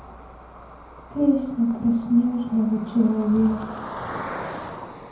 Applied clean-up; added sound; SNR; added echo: none; Cricket; 13 dB; reverberation time 0.9 s.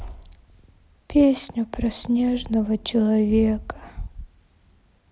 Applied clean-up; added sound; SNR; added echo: none; none; none; none.